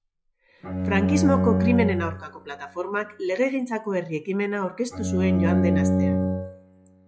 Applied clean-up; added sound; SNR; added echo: classical method log-MMSE.